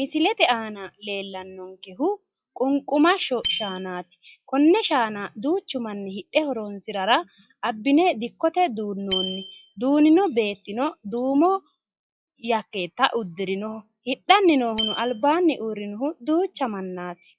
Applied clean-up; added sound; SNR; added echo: classical method log-MMSE.